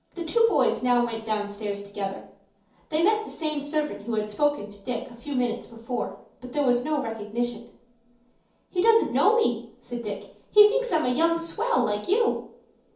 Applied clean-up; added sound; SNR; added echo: none; none; none; reverberation time 0.6 s.